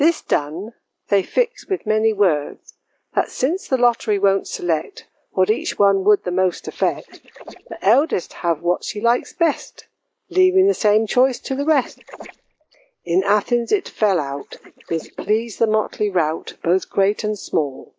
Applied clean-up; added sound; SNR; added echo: neural mask model Resemble Enhance denoiser.